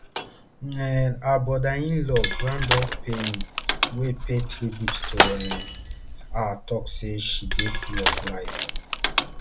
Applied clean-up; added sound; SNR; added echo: none; Shatter + Crushing; 0 dB; none.